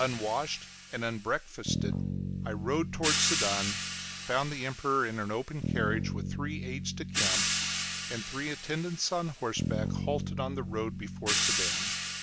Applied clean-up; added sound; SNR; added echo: none; Bass guitar + Hi-hat; -1 dB; none.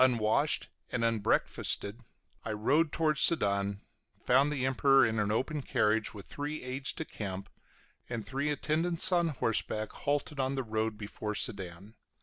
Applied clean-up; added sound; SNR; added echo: none; none; none; none.